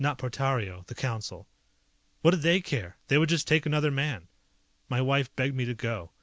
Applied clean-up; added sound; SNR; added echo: none; none; none; none.